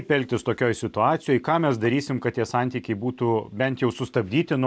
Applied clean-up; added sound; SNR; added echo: none; none; none; none.